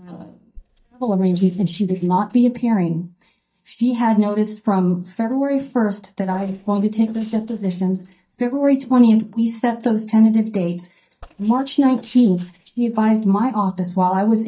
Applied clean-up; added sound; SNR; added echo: neural mask model DeepFilterNet 3.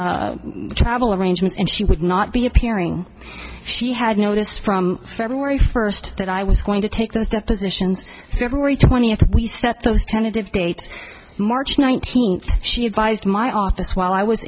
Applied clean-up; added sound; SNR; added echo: none; none; none; none.